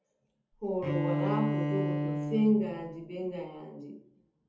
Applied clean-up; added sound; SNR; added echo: none; Bowed string instrument; 0 dB; reverberation time 0.6 s.